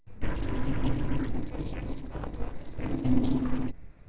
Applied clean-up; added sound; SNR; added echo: neural separator model SepFormer DNS4.